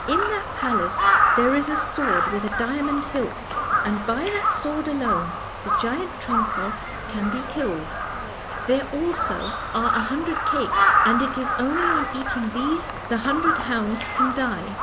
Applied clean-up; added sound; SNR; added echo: none; Crow; -2 dB; none.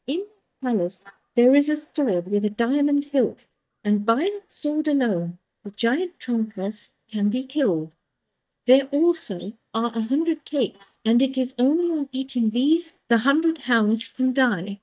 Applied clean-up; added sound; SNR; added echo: neural mask model DeepFilterNet 3.